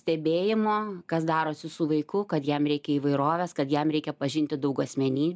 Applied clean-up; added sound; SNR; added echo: none; none; none; none.